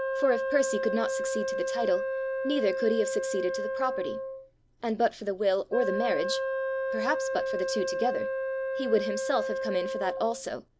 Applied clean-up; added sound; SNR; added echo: none; Wind instrument, woodwind instrument; 1 dB; none.